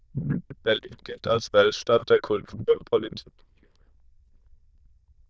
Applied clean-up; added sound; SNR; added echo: neural diffusion model UNIVERSE++.